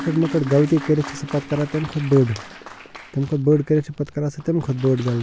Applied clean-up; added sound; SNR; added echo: none; Applause + Keyboard (musical); 15 dB; none.